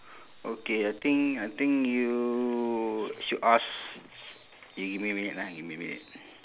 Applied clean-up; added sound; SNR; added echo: none; none; none; none.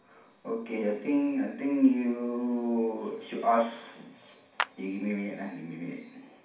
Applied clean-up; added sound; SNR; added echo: none; Clapping; 10 dB; reverberation time 0.6 s.